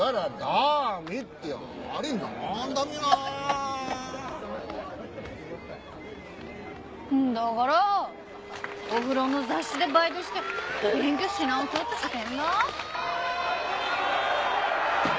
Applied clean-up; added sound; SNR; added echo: none; none; none; none.